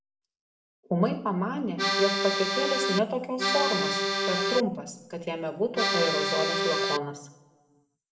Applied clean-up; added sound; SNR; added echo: none; Accordion; -3 dB; reverberation time 0.7 s.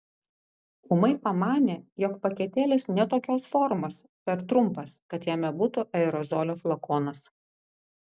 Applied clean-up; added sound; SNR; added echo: none; none; none; none.